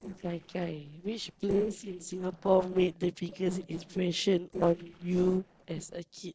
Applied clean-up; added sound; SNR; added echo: neural separator model SepFormer DNS4.